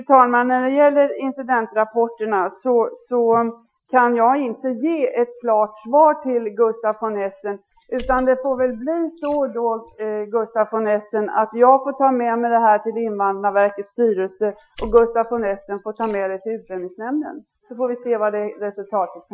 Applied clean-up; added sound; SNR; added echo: classical method Wiener filter.